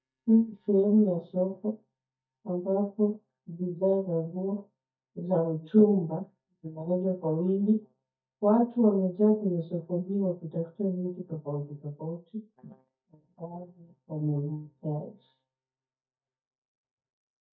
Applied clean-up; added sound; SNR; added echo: neural mask model DeepFilterNet 3.